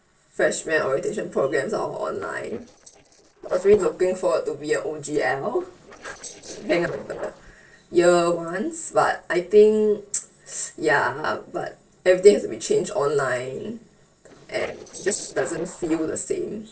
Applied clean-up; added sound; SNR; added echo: neural separator model SepFormer DNS4.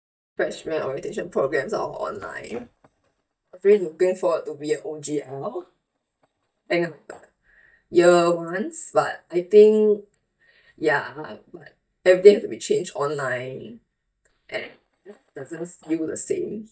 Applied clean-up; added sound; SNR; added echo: neural mask model DeepFilterNet 3.